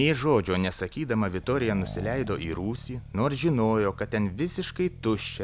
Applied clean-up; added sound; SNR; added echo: none; Accelerating, revving, vroom; 15 dB; none.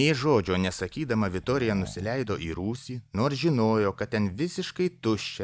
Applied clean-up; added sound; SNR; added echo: neural mask model DeepFilterNet 3.